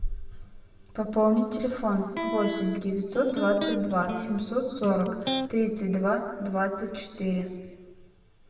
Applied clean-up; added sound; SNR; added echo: none; Electric guitar; 6 dB; reverberation time 1.2 s.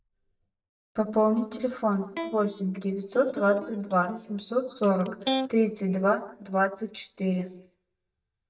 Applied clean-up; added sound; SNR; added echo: neural mask model DeepFilterNet 3.